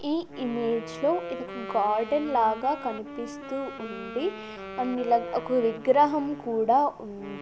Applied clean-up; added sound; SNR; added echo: none; Wind instrument, woodwind instrument; 12 dB; none.